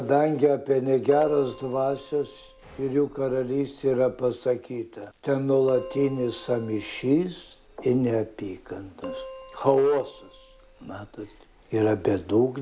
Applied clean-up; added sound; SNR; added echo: none; Keyboard (musical); 19 dB; none.